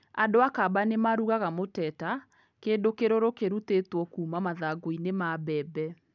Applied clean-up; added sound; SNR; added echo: none; none; none; none.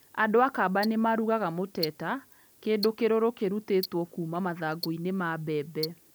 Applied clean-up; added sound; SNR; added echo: none; Tick-tock; 16 dB; none.